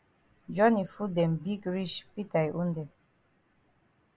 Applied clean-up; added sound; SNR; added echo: none; none; none; none.